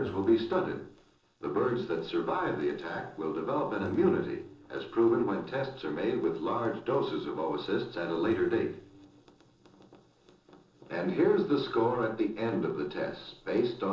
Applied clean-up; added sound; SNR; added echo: neural separator model SepFormer DNS4.